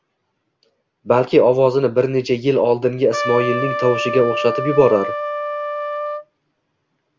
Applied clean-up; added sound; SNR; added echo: none; Trumpet; 5 dB; none.